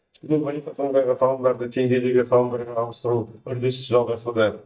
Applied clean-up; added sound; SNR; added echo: neural mask model DeepFilterNet 3.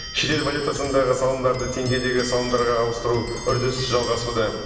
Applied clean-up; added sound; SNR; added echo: none; Clock; 9 dB; reverberation time 1.4 s.